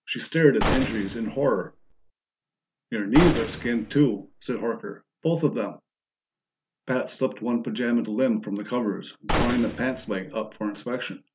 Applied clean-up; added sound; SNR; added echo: none; Gunshot, gunfire; 4 dB; none.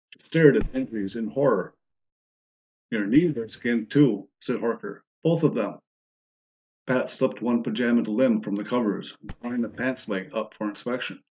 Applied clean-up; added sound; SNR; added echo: neural mask model DeepFilterNet 3.